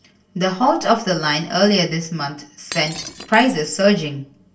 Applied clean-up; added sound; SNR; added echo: none; Shatter; 17 dB; reverberation time 0.3 s.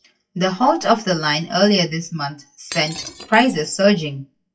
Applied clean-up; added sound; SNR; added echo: classical method WPE with log-MMSE.